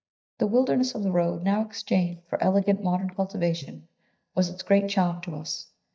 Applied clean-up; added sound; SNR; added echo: neural mask model DeepFilterNet 3.